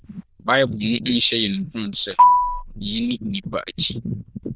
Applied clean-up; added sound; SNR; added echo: neural diffusion model UNIVERSE++.